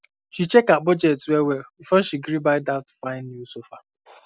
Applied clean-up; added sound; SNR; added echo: none; none; none; none.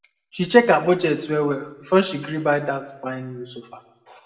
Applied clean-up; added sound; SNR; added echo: none; none; none; reverberation time 0.8 s.